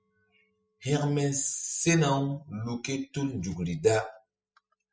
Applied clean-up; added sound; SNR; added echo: classical method spectral subtraction.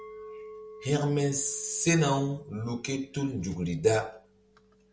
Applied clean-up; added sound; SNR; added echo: none; Chink, clink; 19 dB; none.